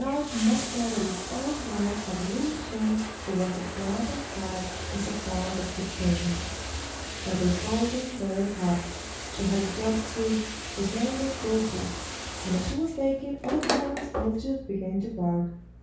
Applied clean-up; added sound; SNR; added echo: none; Bathtub (filling or washing); 6 dB; reverberation time 0.6 s.